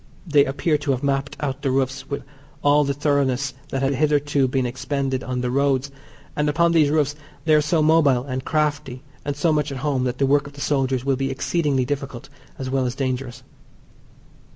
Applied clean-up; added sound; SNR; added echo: none; none; none; none.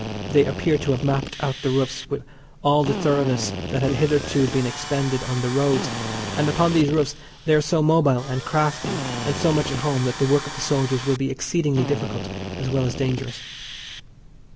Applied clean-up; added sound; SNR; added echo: none; Drill + Tools; 9 dB; none.